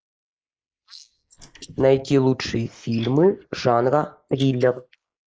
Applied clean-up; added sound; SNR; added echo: neural mask model Resemble Enhance denoiser.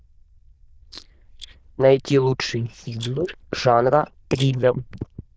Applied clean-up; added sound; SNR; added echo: neural diffusion model UNIVERSE++.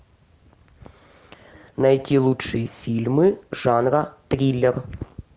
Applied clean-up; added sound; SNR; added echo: none; none; none; none.